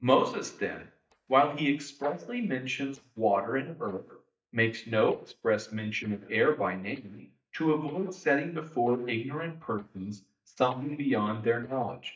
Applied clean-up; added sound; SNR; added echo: neural mask model DeepFilterNet 3.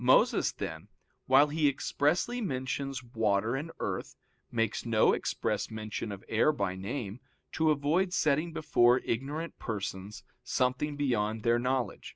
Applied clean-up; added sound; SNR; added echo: none; none; none; none.